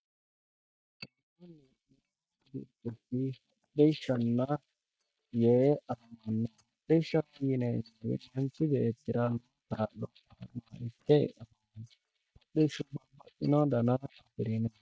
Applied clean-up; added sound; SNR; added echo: neural mask model DeepFilterNet 3.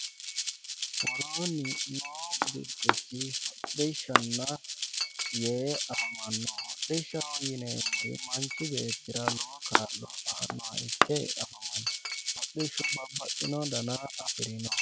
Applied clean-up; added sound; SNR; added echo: none; Chink, clink + Rattle (instrument); -4 dB; none.